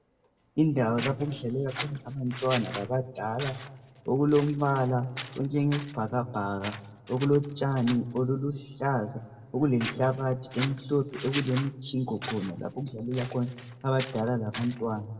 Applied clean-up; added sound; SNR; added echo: none; Scissors; 15 dB; reverberation time 1.0 s.